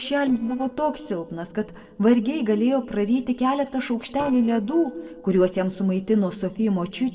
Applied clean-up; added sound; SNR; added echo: neural separator model SepFormer DNS4.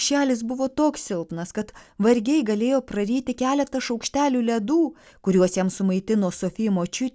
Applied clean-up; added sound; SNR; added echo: none; none; none; none.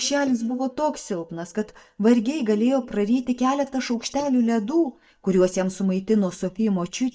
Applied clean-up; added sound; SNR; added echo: neural mask model DeepFilterNet 3.